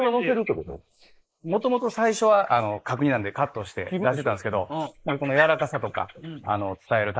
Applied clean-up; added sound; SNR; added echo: neural mask model Resemble Enhance denoiser.